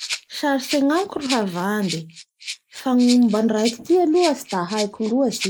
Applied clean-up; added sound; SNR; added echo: neural mask model Resemble Enhance denoiser.